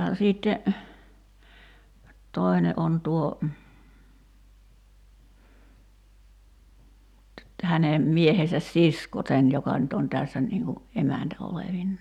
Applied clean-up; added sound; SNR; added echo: none; none; none; none.